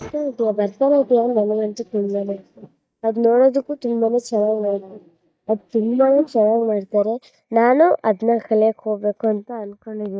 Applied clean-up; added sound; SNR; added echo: neural mask model DeepFilterNet 3.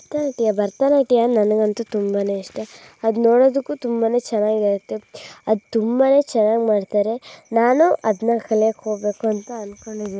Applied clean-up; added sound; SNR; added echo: none; none; none; none.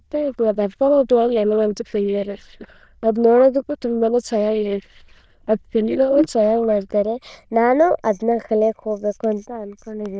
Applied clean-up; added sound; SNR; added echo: neural diffusion model UNIVERSE++.